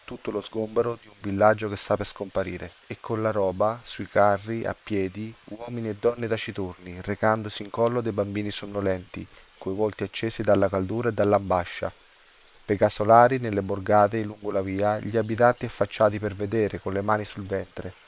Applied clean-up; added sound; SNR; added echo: neural separator model SepFormer WHAM!.